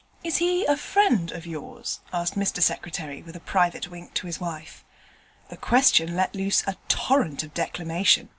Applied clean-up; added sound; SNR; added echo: none; none; none; none.